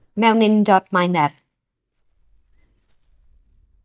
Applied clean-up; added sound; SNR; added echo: neural mask model DeepFilterNet 3.